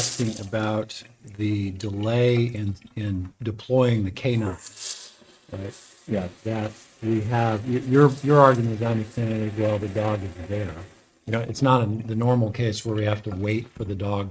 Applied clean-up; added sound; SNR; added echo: neural mask model RNNoise.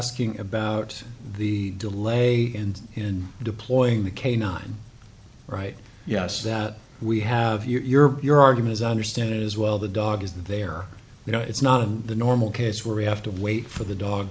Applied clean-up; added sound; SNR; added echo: none; none; none; none.